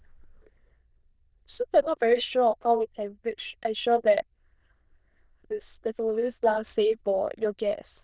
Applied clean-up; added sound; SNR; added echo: neural diffusion model UNIVERSE++.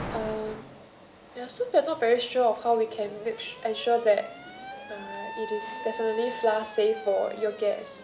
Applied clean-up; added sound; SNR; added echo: none; Alarm; 14 dB; none.